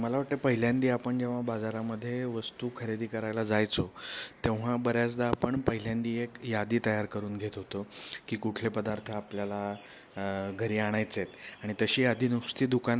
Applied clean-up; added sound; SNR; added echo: none; none; none; none.